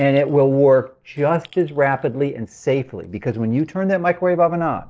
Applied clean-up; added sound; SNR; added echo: neural separator model SepFormer DNS4.